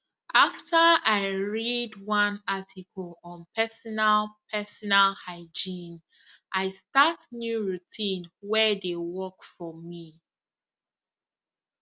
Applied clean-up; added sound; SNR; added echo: none; none; none; none.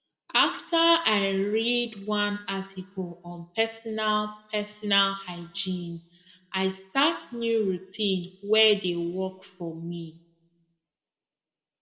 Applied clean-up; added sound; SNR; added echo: none; none; none; reverberation time 0.9 s.